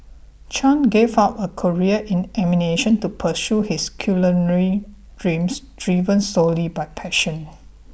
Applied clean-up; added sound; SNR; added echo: none; none; none; none.